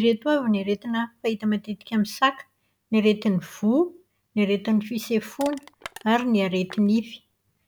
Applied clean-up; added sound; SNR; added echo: none; Crushing; 19 dB; none.